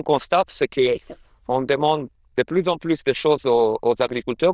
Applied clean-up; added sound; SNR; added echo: neural diffusion model UNIVERSE++.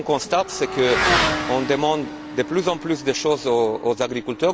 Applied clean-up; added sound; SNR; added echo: none; Motorcycle / Accelerating, revving, vroom; 5 dB; none.